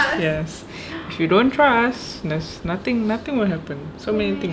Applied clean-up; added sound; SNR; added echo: none; none; none; none.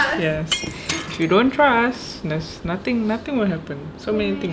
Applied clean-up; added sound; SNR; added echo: none; Shatter; 10 dB; none.